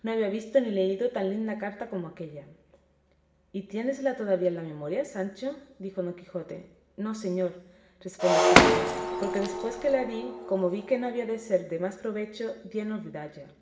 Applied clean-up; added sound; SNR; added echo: none; Shatter; -5 dB; reverberation time 1.1 s.